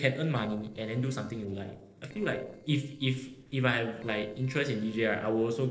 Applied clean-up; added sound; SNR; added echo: neural separator model SepFormer DNS4.